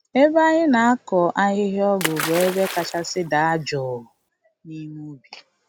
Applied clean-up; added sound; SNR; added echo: none; Splash, splatter; 10 dB; none.